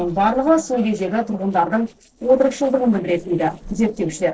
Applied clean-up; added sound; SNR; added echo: neural separator model SepFormer DNS4.